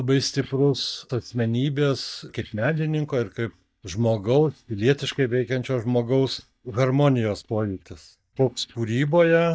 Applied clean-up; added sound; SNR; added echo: neural mask model DeepFilterNet 3.